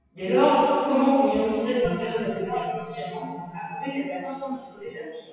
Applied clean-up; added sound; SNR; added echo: classical method WPE with log-MMSE.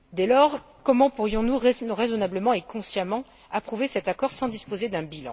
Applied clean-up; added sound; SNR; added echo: none; none; none; none.